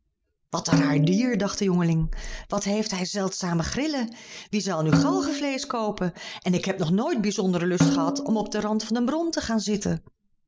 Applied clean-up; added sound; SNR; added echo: none; Snare drum; 3 dB; none.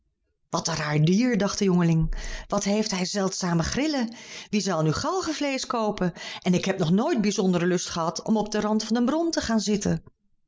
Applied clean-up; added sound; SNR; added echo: none; none; none; none.